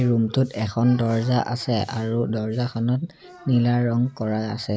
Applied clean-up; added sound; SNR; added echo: none; none; none; none.